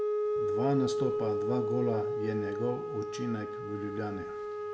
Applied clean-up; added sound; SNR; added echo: none; Wind instrument, woodwind instrument; -2 dB; reverberation time 0.5 s.